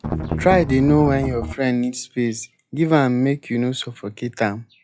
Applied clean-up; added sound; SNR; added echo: classical method log-MMSE.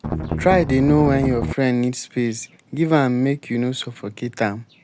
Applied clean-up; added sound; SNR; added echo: none; Strum; 4 dB; none.